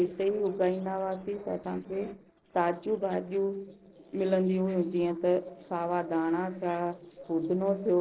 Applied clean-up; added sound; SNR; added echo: neural separator model SepFormer DNS4.